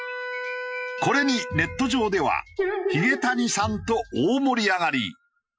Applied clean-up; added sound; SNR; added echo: classical method Wiener filter.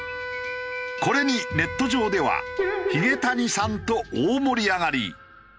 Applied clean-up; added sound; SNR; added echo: none; Wind instrument, woodwind instrument; 11 dB; none.